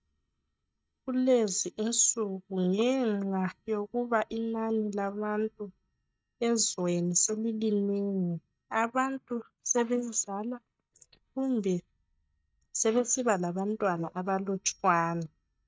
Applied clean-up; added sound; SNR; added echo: neural mask model DeepFilterNet 3.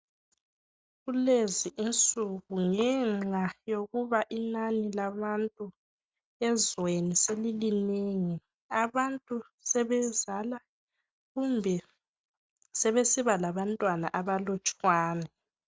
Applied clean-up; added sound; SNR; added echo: none; none; none; none.